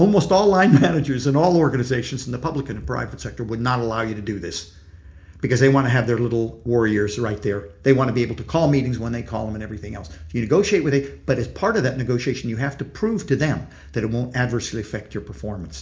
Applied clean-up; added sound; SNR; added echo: none; none; none; reverberation time 0.4 s.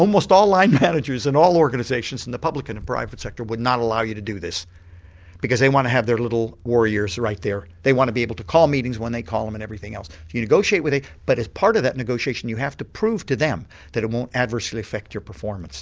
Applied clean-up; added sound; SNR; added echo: none; none; none; none.